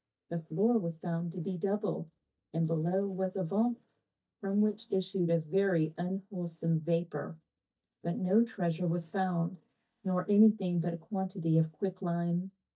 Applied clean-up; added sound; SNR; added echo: neural mask model DeepFilterNet 3.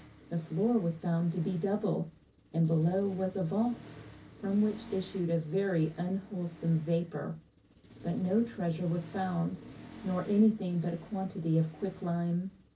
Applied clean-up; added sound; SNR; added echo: none; Accelerating, revving, vroom; 20 dB; reverberation time 0.3 s.